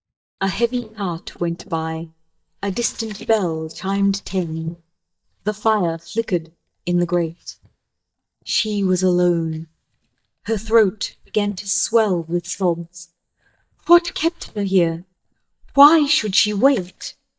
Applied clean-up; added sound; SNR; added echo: neural mask model DeepFilterNet 3.